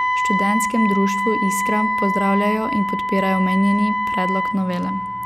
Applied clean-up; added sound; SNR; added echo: none; Wind instrument, woodwind instrument; 1 dB; none.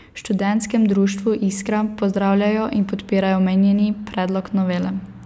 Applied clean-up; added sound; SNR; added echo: none; none; none; none.